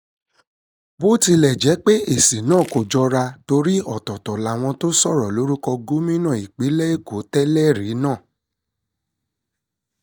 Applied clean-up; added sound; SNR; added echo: neural mask model DeepFilterNet 3.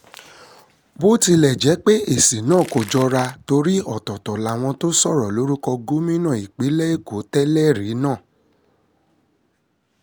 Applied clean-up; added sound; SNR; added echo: none; Crackle; 17 dB; none.